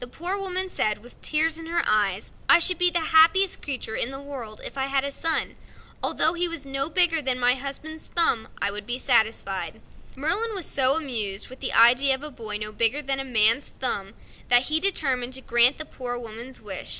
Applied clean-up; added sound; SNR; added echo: none; none; none; none.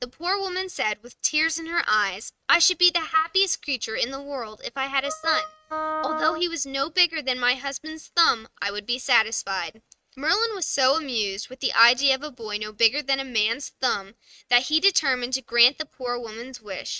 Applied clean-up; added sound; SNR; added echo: neural mask model RNNoise.